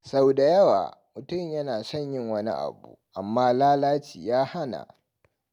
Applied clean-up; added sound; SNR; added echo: none; none; none; none.